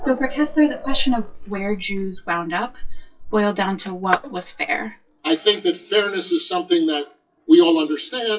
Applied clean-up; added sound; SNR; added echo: classical method WPE with log-MMSE.